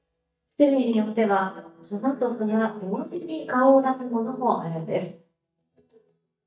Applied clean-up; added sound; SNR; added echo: neural mask model DeepFilterNet 3.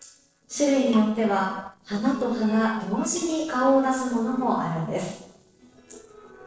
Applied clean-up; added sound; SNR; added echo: neural separator model SepFormer DNS4.